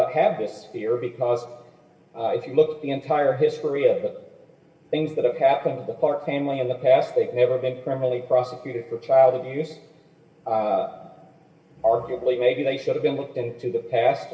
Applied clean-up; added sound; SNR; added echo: none; none; none; reverberation time 1.1 s.